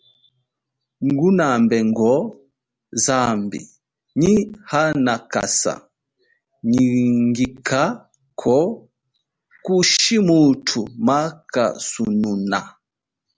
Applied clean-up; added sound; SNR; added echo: none; none; none; none.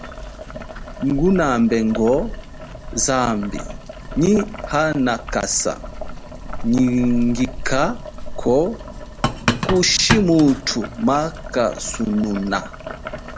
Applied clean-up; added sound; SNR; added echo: none; Boiling; 8 dB; none.